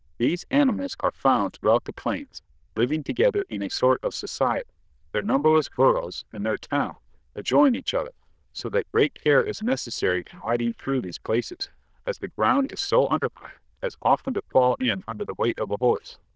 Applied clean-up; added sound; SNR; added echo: neural diffusion model UNIVERSE++.